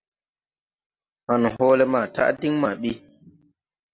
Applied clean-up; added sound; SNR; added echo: none; none; none; none.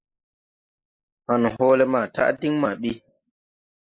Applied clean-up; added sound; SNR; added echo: neural mask model Resemble Enhance denoiser.